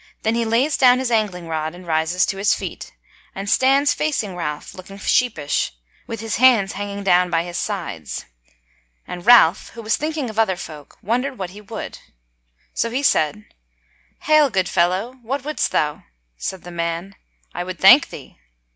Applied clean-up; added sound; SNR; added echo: none; none; none; none.